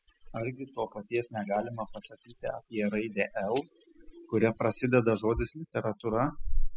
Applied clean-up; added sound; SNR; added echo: classical method spectral subtraction.